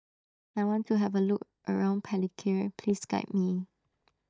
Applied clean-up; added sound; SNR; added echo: neural mask model DeepFilterNet 3.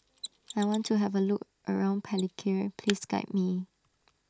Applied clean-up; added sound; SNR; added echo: none; Mechanisms; 16 dB; none.